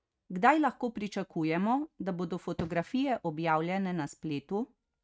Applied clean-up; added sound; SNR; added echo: neural mask model RNNoise.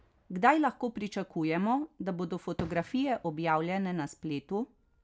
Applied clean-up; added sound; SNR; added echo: none; Fireworks; 20 dB; none.